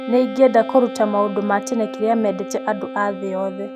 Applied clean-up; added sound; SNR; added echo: none; Wind instrument, woodwind instrument; 11 dB; none.